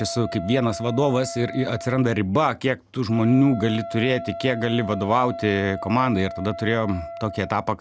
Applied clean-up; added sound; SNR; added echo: none; Wind instrument, woodwind instrument; 12 dB; none.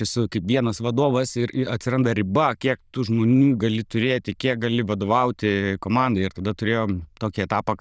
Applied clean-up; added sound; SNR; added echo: neural diffusion model UNIVERSE++.